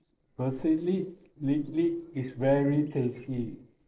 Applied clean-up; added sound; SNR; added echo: neural separator model SepFormer DNS4.